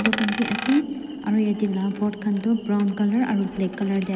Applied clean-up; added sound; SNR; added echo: none; Coin (dropping); 11 dB; none.